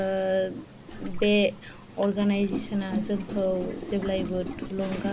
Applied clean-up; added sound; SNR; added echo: none; Gurgling; 9 dB; none.